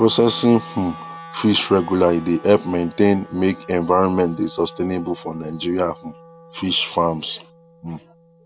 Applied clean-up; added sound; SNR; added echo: none; Wind instrument, woodwind instrument; 20 dB; none.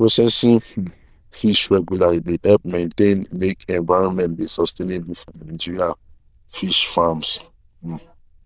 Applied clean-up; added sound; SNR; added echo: neural diffusion model UNIVERSE++.